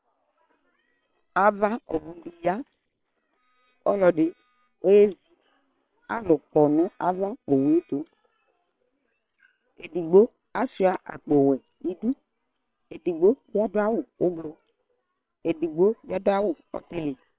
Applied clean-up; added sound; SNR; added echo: neural separator model SepFormer WHAM!.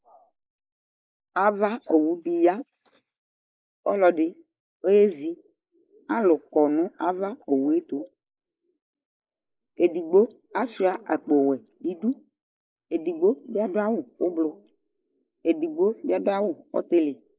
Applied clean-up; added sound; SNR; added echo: neural mask model Resemble Enhance denoiser.